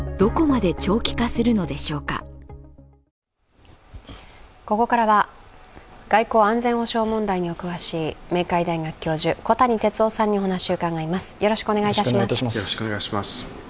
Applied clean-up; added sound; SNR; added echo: none; none; none; none.